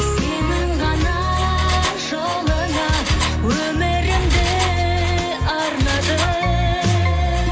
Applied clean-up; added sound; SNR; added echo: none; Engine; 11 dB; none.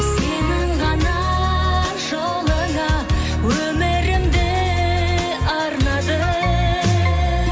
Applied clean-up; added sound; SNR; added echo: none; none; none; none.